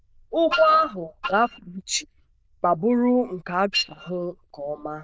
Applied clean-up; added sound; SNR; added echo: neural diffusion model UNIVERSE++.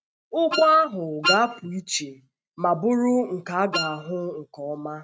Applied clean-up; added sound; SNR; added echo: neural mask model RNNoise.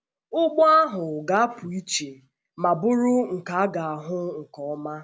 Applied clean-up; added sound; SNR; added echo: none; none; none; none.